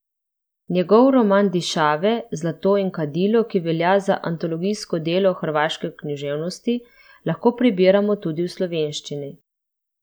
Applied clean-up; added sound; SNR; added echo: none; none; none; none.